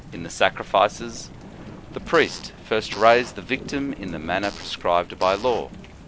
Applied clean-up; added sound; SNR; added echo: none; Thunder / Rain + Fart; 15 dB; none.